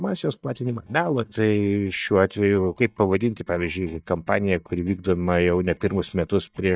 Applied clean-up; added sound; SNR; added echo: neural mask model DeepFilterNet 3.